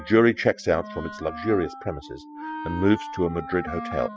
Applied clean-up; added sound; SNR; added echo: classical method spectral subtraction.